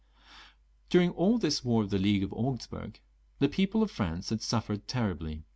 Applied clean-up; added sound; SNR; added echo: none; none; none; none.